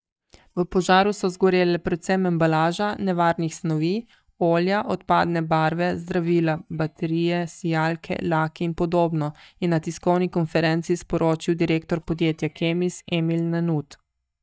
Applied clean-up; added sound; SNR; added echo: neural mask model DeepFilterNet 3.